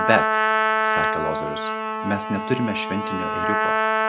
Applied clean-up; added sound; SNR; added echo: none; Trumpet; -4 dB; none.